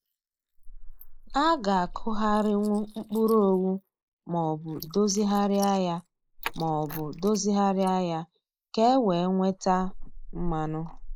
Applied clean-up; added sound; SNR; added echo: neural mask model Resemble Enhance denoiser.